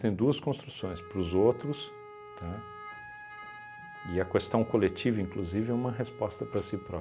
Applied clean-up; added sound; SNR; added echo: none; Wind instrument, woodwind instrument; 16 dB; none.